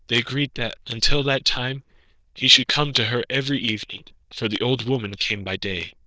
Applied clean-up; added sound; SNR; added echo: neural diffusion model UNIVERSE++.